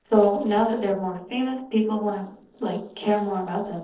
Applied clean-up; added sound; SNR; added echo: neural separator model SepFormer DNS4.